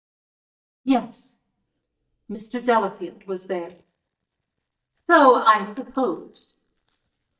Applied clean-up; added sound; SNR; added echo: neural mask model DeepFilterNet 3.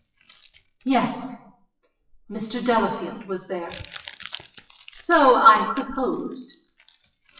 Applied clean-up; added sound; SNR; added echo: classical method WPE with log-MMSE.